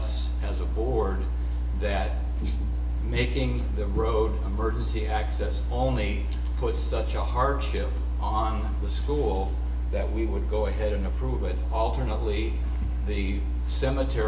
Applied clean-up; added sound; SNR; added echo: none; none; none; none.